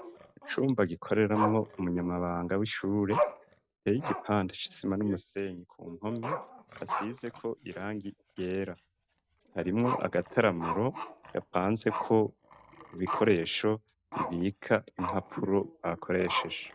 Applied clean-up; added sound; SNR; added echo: none; Growling; 8 dB; none.